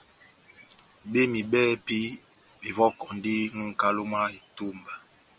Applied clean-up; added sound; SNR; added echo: none; none; none; none.